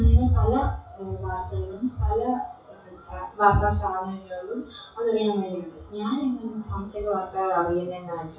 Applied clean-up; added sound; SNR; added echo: classical method WPE with log-MMSE.